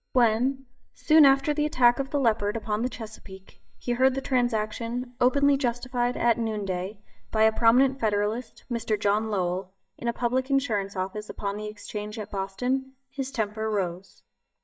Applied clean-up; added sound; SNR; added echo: neural mask model DeepFilterNet 3.